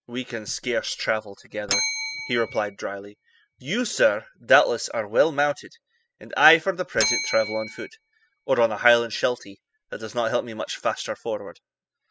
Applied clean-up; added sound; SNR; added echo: classical method spectral subtraction.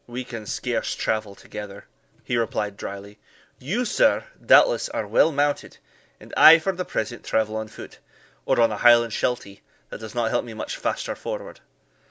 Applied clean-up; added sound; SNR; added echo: none; none; none; none.